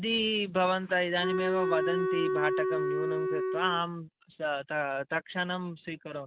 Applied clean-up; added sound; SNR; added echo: none; Wind instrument, woodwind instrument; -1 dB; none.